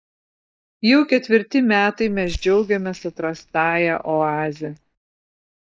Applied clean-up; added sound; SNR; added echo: neural mask model DeepFilterNet 3.